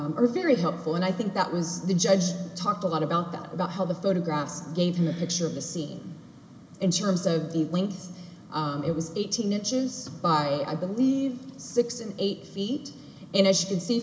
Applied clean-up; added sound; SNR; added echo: none; none; none; none.